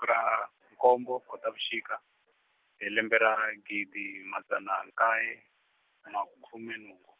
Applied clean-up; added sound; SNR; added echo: none; none; none; none.